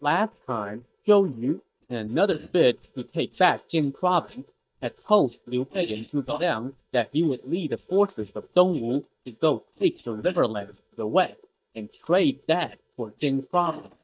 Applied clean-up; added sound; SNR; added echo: neural mask model DeepFilterNet 3.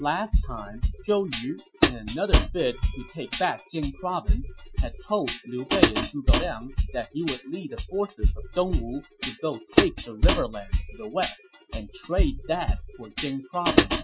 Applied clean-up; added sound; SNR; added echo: classical method Wiener filter.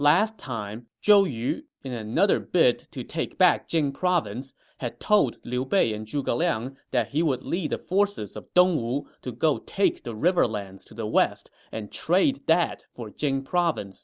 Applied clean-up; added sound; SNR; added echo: none; none; none; none.